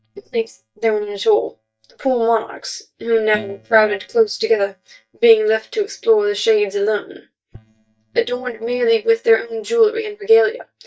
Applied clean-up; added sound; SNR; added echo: neural mask model DeepFilterNet 3.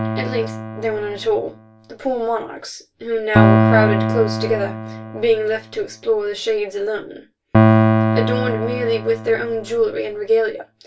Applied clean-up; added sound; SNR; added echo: none; Piano; -1 dB; reverberation time 0.2 s.